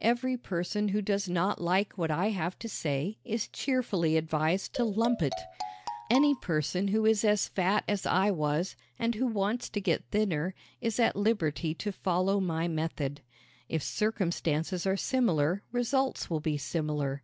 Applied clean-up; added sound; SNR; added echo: none; Marimba, xylophone; 10 dB; none.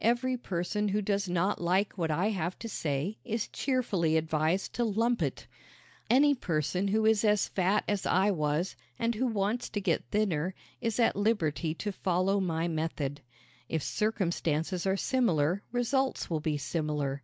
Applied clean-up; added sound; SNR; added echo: none; none; none; none.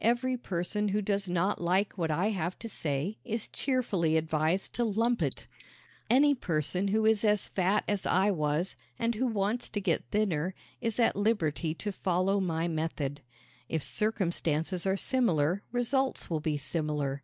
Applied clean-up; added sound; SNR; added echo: neural mask model Resemble Enhance denoiser.